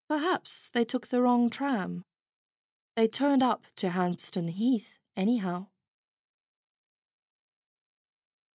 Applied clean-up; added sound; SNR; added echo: none; none; none; none.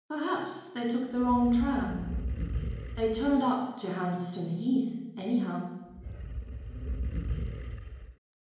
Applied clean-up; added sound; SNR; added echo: none; Animal; 4 dB; reverberation time 1.0 s.